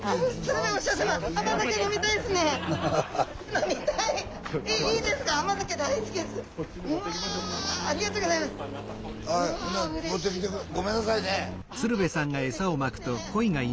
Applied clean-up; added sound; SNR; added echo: none; Accelerating, revving, vroom; 11 dB; none.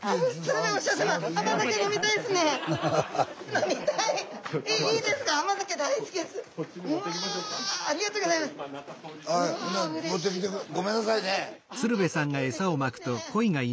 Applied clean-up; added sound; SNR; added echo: none; none; none; none.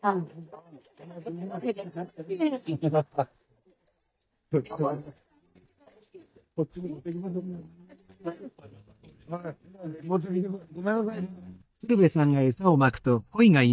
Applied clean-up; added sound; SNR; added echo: neural mask model DeepFilterNet 3.